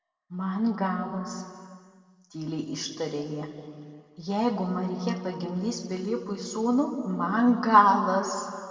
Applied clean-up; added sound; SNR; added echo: none; none; none; reverberation time 1.9 s.